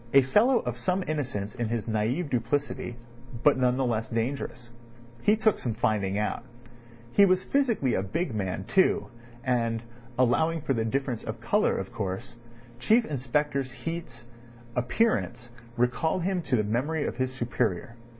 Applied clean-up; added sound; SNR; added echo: none; none; none; none.